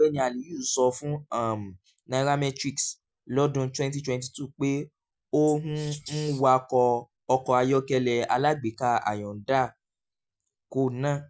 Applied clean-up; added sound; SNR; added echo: none; Wild animals; 17 dB; none.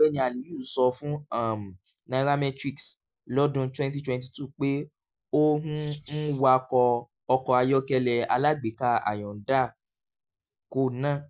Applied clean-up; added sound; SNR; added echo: neural separator model SepFormer DNS4.